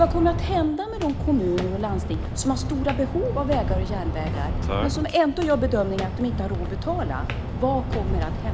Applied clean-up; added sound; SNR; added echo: none; Walk, footsteps; 2 dB; none.